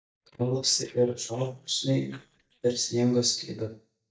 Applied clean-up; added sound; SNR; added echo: neural mask model DeepFilterNet 3.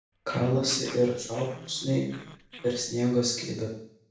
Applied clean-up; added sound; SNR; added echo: none; Growling; 17 dB; reverberation time 0.6 s.